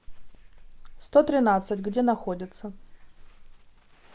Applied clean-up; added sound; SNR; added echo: none; none; none; none.